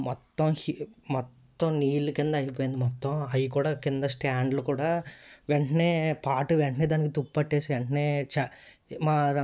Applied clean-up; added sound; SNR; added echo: none; none; none; none.